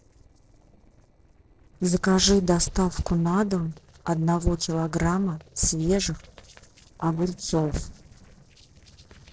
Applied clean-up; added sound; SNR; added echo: neural separator model SepFormer DNS4.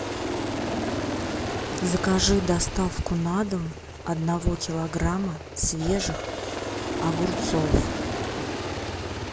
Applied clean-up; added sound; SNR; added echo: none; Aircraft; 3 dB; none.